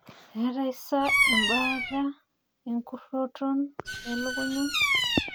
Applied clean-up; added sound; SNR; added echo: none; Bird vocalization, bird call, bird song; -1 dB; none.